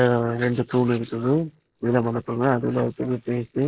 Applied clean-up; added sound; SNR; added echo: neural mask model Resemble Enhance denoiser.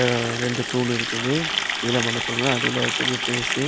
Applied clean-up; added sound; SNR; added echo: none; Water tap, faucet; 1 dB; none.